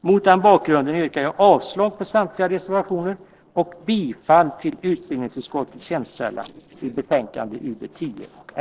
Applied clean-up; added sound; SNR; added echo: neural separator model SepFormer DNS4.